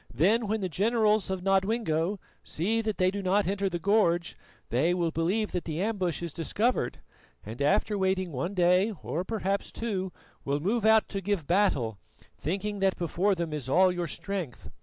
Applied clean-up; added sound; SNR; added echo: none; none; none; none.